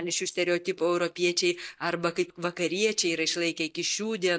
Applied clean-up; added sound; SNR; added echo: neural mask model DeepFilterNet 3.